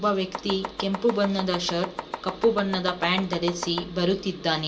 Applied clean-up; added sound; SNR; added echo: none; Domestic sounds, home sounds; 9 dB; reverberation time 0.2 s.